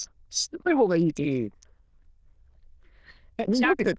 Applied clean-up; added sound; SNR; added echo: neural diffusion model UNIVERSE++.